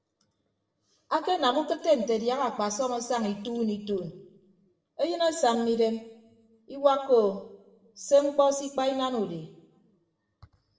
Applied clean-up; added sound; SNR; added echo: none; none; none; reverberation time 0.6 s.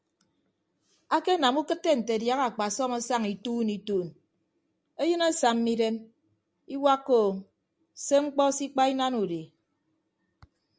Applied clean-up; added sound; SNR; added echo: none; none; none; none.